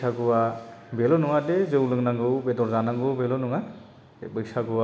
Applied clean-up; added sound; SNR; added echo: none; none; none; none.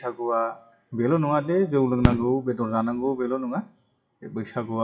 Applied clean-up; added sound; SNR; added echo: classical method WPE with log-MMSE.